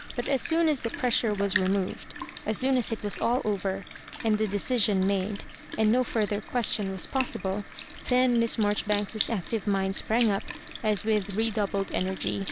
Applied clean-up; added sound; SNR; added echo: none; Sink (filling or washing) / Liquid; 10 dB; none.